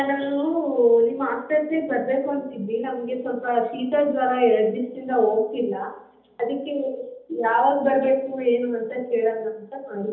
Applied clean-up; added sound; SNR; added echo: none; none; none; reverberation time 0.8 s.